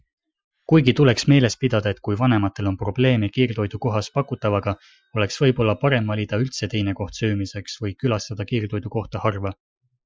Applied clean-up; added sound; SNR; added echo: classical method Wiener filter.